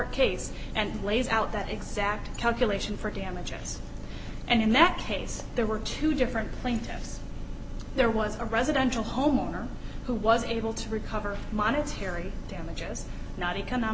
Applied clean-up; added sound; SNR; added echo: none; none; none; none.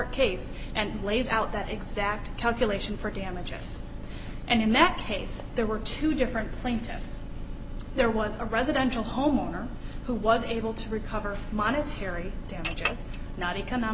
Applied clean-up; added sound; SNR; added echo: none; Chink, clink; 9 dB; none.